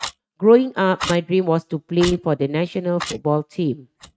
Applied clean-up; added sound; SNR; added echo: neural mask model RNNoise.